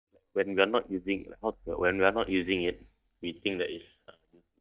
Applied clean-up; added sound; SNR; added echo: neural mask model DeepFilterNet 3.